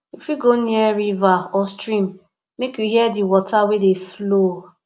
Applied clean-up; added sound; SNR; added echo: none; none; none; none.